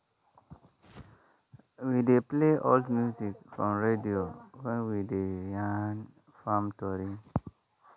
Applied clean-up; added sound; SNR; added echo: none; none; none; none.